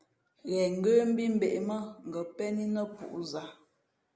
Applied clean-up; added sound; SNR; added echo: none; none; none; none.